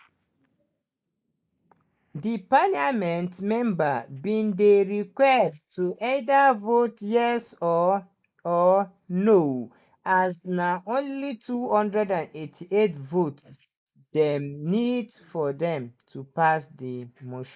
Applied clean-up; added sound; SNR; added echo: neural mask model Resemble Enhance denoiser.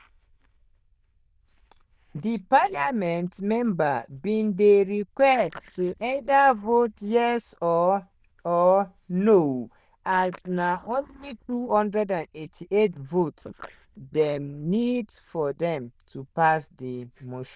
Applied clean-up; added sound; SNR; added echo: neural diffusion model UNIVERSE++.